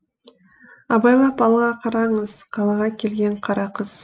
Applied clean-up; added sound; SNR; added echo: neural mask model Resemble Enhance denoiser.